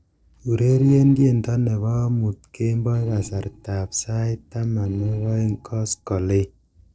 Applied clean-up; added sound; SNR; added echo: neural separator model SepFormer DNS4.